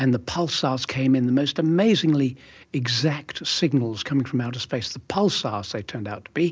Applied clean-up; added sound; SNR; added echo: none; none; none; none.